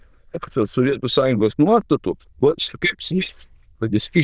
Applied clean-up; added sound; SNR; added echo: neural diffusion model UNIVERSE++.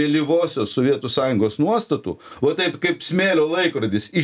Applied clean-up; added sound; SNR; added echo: none; none; none; none.